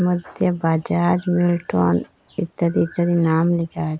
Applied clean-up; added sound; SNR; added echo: none; none; none; none.